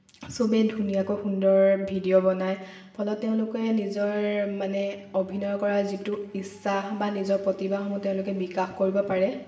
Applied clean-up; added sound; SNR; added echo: none; none; none; reverberation time 1.4 s.